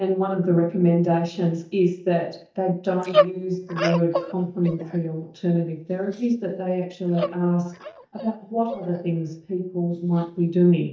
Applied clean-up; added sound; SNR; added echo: neural mask model DeepFilterNet 3.